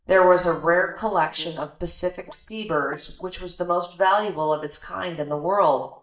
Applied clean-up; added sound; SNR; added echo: neural mask model DeepFilterNet 3.